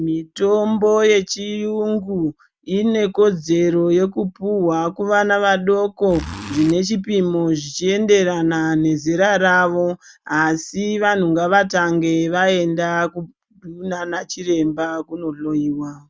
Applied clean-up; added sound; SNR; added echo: none; Zipper (clothing); 12 dB; none.